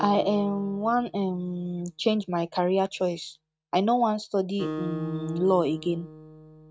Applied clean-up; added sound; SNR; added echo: neural mask model RNNoise.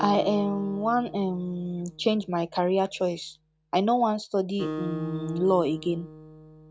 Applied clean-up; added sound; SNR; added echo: none; Acoustic guitar; 13 dB; none.